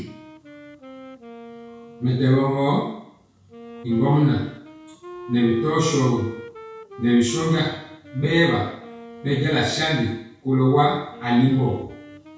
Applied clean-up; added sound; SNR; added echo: none; Wind instrument, woodwind instrument; 19 dB; reverberation time 0.6 s.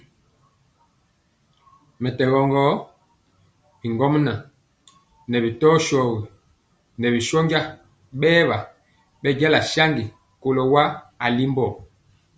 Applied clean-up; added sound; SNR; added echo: none; none; none; none.